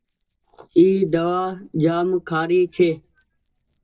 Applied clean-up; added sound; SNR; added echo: neural separator model SepFormer DNS4.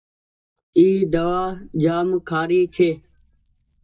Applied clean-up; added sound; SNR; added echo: neural mask model DeepFilterNet 3.